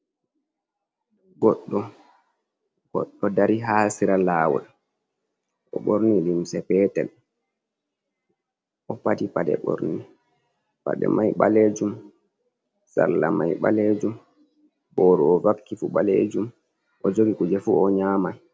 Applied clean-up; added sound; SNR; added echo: none; none; none; none.